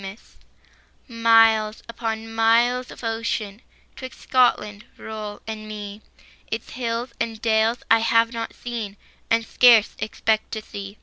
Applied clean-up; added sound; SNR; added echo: none; none; none; none.